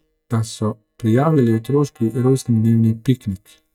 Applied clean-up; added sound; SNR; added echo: neural mask model DeepFilterNet 3.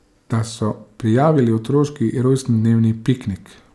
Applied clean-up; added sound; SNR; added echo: none; none; none; none.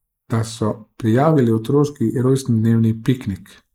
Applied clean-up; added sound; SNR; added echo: neural mask model Resemble Enhance denoiser.